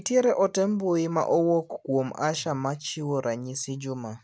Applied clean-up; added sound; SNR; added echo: none; none; none; none.